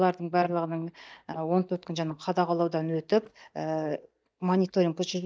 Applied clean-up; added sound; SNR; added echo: neural mask model DeepFilterNet 3.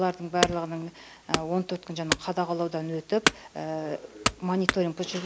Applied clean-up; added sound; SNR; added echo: none; Wood / Domestic sounds, home sounds; 3 dB; none.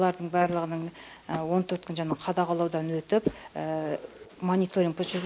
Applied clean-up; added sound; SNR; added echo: neural mask model Resemble Enhance denoiser.